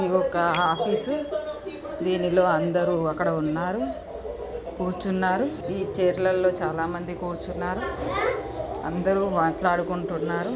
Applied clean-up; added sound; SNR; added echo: none; Bicycle bell; 18 dB; none.